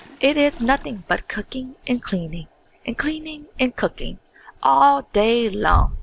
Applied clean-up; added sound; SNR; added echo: none; Toilet flush; 9 dB; none.